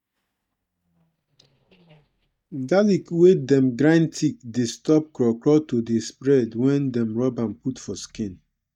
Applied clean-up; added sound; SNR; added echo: neural mask model DeepFilterNet 3.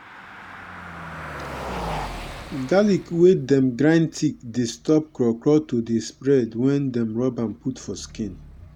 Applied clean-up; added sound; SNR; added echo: none; Car passing by; 15 dB; none.